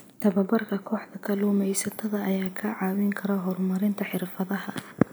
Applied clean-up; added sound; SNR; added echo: none; none; none; none.